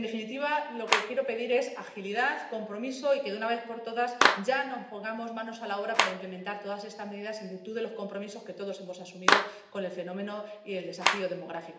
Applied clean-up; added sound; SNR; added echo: none; Clapping; 1 dB; reverberation time 0.8 s.